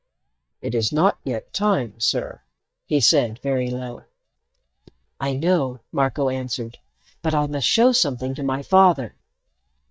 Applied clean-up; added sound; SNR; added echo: neural mask model DeepFilterNet 3.